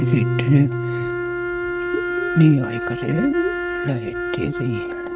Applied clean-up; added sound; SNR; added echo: neural mask model RNNoise.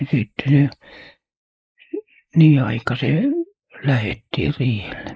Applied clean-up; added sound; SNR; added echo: neural mask model Resemble Enhance denoiser.